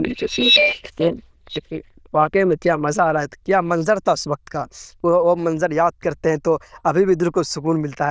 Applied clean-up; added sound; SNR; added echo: neural diffusion model UNIVERSE++.